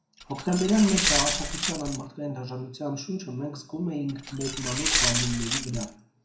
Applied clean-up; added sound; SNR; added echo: none; Glass; -1 dB; reverberation time 0.5 s.